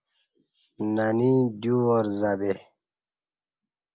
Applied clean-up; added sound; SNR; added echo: none; none; none; none.